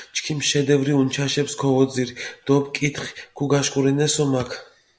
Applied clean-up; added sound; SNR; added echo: none; none; none; none.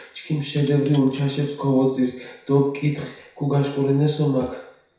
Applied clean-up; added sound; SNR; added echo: none; Cutlery, silverware; 14 dB; reverberation time 0.6 s.